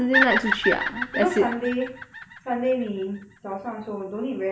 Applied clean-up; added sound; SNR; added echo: none; Bird vocalization, bird call, bird song; 4 dB; none.